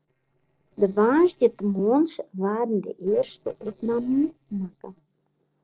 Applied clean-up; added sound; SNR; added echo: neural separator model SepFormer DNS4.